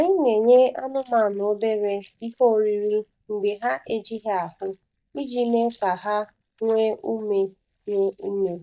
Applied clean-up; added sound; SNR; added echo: neural mask model DeepFilterNet 3.